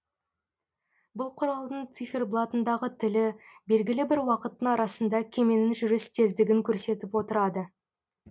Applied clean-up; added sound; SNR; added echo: none; none; none; none.